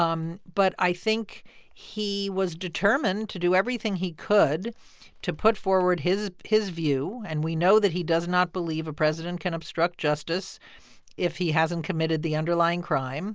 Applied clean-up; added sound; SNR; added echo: none; none; none; none.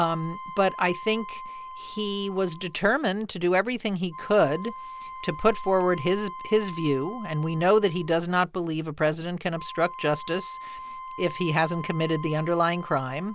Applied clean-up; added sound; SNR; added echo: none; Wind instrument, woodwind instrument; 14 dB; none.